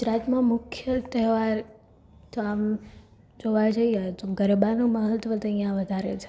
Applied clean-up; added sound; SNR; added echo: none; none; none; none.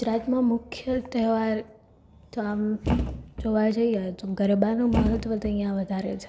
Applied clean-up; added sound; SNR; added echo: none; Thump, thud; 4 dB; none.